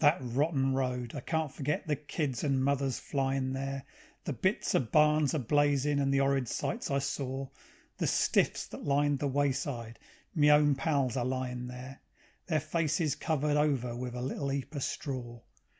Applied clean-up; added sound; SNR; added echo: none; none; none; none.